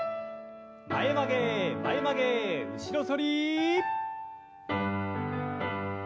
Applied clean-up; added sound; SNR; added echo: none; none; none; none.